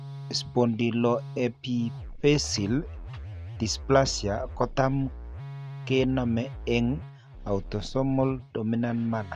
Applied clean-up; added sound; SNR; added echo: none; Musical instrument; 12 dB; none.